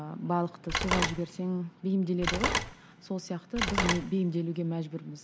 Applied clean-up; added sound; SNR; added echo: none; Telephone; 2 dB; none.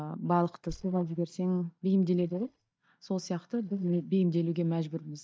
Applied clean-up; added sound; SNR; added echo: neural mask model DeepFilterNet 3.